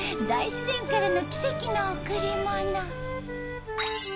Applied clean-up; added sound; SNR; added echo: none; Wind instrument, woodwind instrument; 4 dB; none.